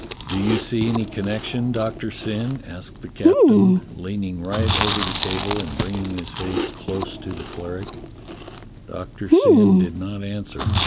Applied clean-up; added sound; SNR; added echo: none; Chewing, mastication; -5 dB; none.